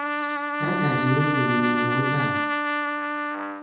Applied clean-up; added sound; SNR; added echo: none; Trumpet; -2 dB; reverberation time 0.6 s.